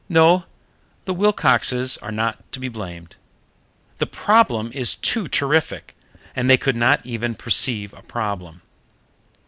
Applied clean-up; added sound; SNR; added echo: none; none; none; none.